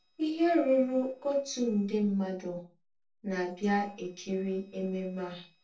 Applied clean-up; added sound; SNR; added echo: neural separator model SepFormer DNS4.